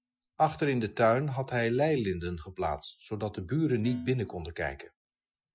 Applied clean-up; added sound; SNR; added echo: classical method Wiener filter.